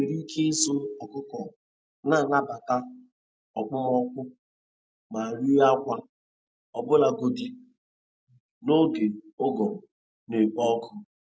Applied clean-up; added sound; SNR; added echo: none; none; none; none.